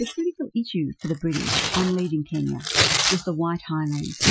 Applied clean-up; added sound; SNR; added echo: classical method Wiener filter.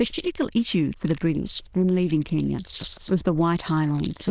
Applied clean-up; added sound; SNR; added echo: neural diffusion model UNIVERSE++.